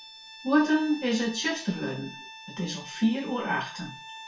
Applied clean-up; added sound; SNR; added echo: none; Bowed string instrument; 16 dB; reverberation time 0.3 s.